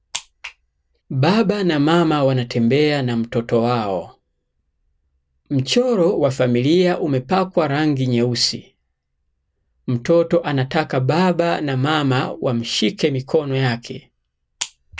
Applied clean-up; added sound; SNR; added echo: none; none; none; none.